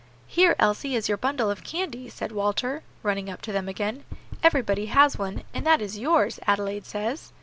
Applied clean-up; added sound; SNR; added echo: none; Knock; 10 dB; none.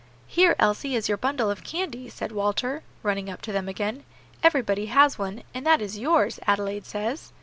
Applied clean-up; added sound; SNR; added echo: none; none; none; none.